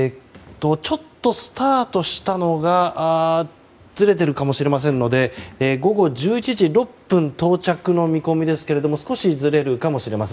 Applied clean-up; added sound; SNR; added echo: none; none; none; none.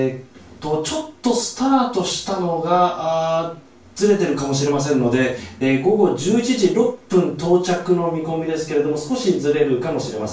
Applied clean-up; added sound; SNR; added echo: none; none; none; reverberation time 0.3 s.